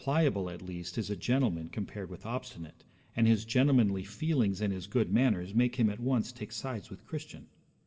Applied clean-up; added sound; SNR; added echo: none; none; none; reverberation time 0.5 s.